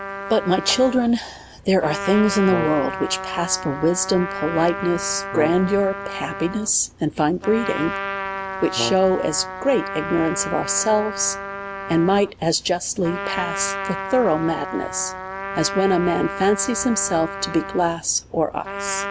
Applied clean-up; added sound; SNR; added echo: none; Brass instrument + Trumpet; 8 dB; none.